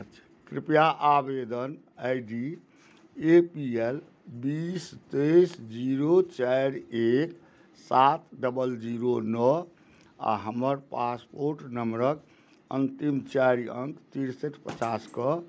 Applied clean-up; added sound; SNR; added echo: none; none; none; none.